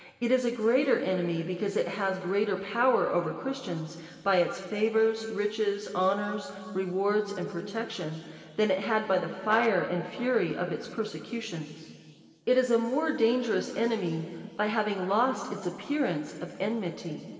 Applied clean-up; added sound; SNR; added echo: none; Brass instrument; 12 dB; reverberation time 2.4 s.